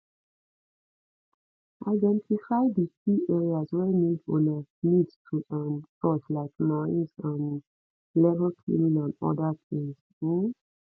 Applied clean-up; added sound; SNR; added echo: none; none; none; none.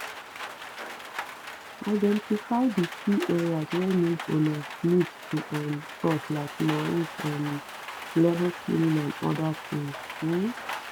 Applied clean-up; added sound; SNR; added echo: none; Rain; 11 dB; none.